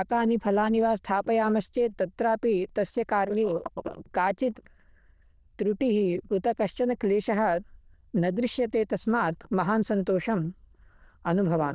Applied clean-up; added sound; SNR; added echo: neural diffusion model UNIVERSE++.